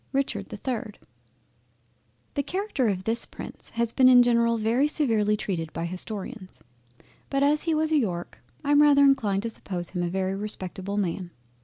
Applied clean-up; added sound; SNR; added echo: none; none; none; none.